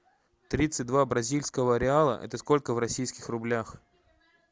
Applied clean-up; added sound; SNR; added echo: none; none; none; none.